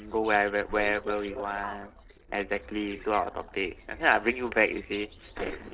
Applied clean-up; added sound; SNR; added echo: neural separator model SepFormer DNS4.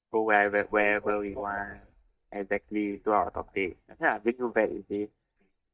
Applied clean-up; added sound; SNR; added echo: neural mask model DeepFilterNet 3.